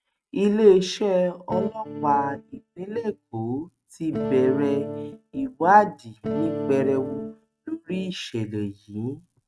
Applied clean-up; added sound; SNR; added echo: neural mask model RNNoise.